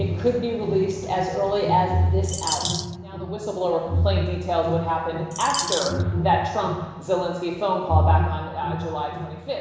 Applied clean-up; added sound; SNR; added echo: none; Bird vocalization, bird call, bird song; 6 dB; reverberation time 1.0 s.